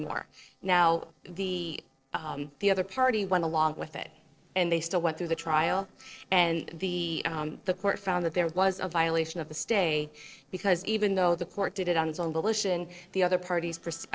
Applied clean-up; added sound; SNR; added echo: neural separator model SepFormer DNS4.